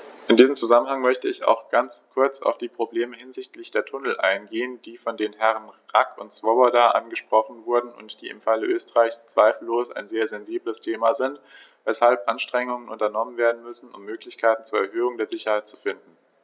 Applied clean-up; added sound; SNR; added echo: none; none; none; none.